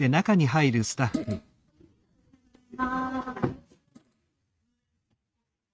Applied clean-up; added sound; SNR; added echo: neural mask model RNNoise.